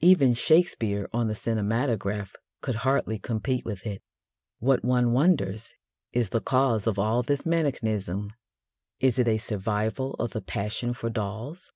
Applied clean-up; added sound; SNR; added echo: none; none; none; none.